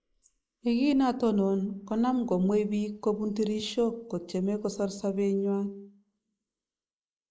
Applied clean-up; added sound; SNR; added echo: neural mask model Resemble Enhance denoiser.